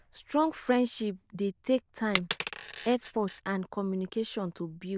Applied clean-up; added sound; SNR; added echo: neural diffusion model UNIVERSE++.